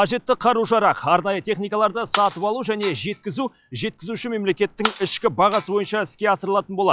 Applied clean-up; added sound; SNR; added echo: classical method log-MMSE.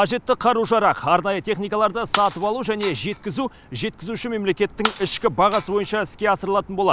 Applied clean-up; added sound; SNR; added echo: none; Shatter; 12 dB; none.